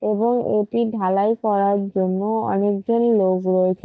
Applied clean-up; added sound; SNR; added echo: neural mask model DeepFilterNet 3.